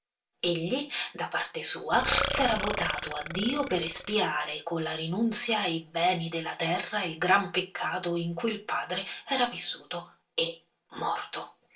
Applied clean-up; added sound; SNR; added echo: none; Burping, eructation; 4 dB; reverberation time 0.2 s.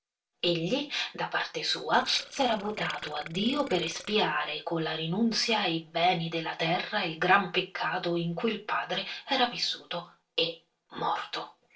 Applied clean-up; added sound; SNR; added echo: neural separator model SepFormer DNS4.